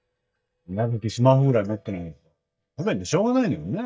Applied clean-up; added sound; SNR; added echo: neural mask model DeepFilterNet 3.